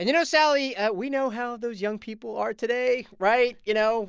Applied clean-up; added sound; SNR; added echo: none; none; none; none.